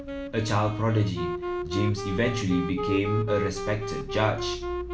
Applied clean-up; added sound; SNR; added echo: none; Wind instrument, woodwind instrument; 5 dB; none.